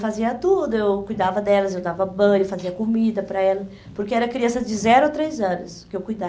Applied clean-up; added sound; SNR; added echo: none; none; none; none.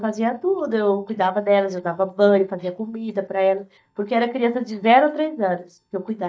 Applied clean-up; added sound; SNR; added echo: neural mask model DeepFilterNet 3.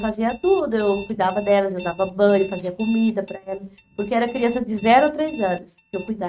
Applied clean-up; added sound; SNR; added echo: neural mask model RNNoise.